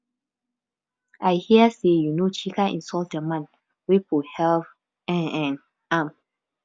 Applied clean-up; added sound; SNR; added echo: none; none; none; none.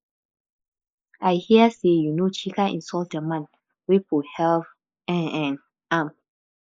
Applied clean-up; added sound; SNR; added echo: neural mask model Resemble Enhance denoiser.